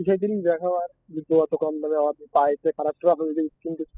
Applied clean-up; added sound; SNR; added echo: classical method spectral subtraction.